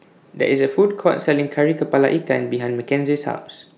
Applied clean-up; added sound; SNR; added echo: none; none; none; none.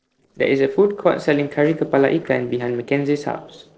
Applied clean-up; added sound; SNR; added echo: neural separator model SepFormer DNS4.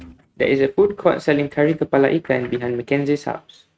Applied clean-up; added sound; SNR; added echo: neural mask model RNNoise.